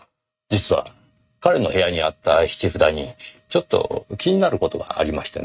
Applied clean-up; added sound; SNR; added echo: neural mask model RNNoise.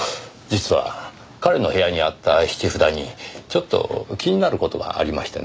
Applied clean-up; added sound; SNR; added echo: none; none; none; none.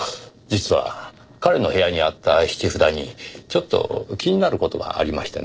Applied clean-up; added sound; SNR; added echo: neural separator model SepFormer DNS4.